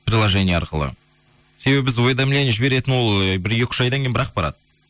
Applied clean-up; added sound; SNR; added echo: none; none; none; none.